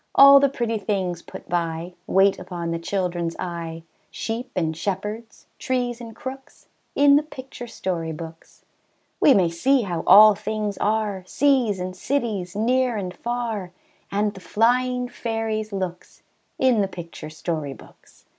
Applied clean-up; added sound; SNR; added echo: none; none; none; none.